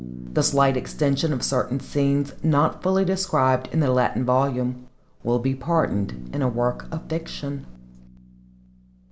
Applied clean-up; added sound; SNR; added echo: none; Bass guitar; 17 dB; none.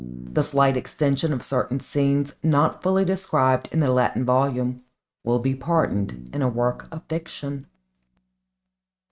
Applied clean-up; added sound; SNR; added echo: neural mask model RNNoise.